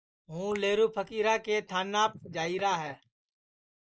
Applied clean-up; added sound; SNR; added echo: neural mask model Resemble Enhance denoiser.